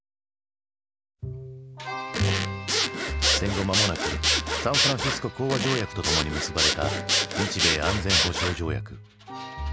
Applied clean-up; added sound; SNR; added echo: none; Zipper (clothing) / Sawing; -3 dB; none.